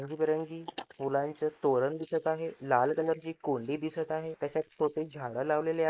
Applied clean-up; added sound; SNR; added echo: neural mask model Resemble Enhance denoiser.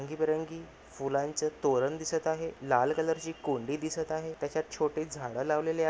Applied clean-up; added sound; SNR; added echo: none; none; none; none.